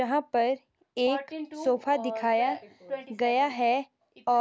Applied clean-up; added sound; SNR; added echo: none; none; none; none.